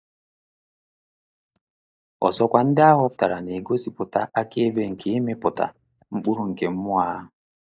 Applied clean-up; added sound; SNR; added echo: neural mask model DeepFilterNet 3.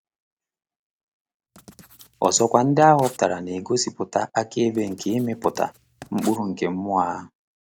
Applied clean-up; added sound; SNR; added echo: none; Writing; 20 dB; none.